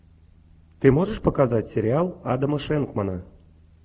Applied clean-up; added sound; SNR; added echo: none; none; none; none.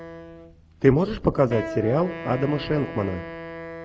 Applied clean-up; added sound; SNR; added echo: none; Wind instrument, woodwind instrument; 12 dB; none.